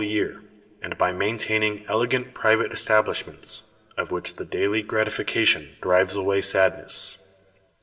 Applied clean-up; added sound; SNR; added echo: none; none; none; reverberation time 2.3 s.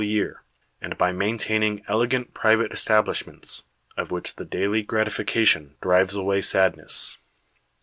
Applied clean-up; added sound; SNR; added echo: none; none; none; none.